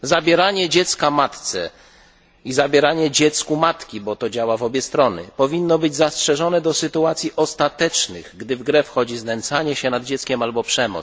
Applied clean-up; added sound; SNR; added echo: none; none; none; none.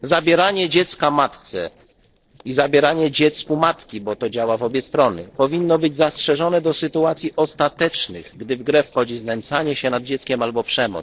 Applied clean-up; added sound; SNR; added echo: neural separator model SepFormer DNS4.